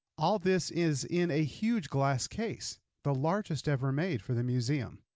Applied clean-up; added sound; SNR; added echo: none; none; none; none.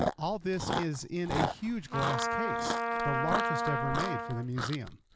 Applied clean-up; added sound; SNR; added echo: none; Chewing, mastication + Trumpet; -2 dB; none.